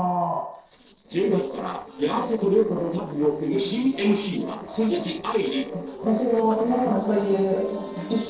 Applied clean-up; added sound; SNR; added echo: neural separator model SepFormer DNS4.